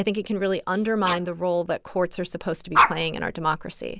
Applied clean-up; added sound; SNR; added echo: neural mask model Resemble Enhance denoiser.